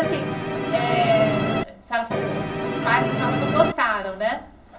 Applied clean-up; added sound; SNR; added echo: none; Musical instrument; 0 dB; reverberation time 0.3 s.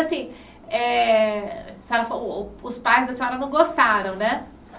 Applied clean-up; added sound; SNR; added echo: none; none; none; none.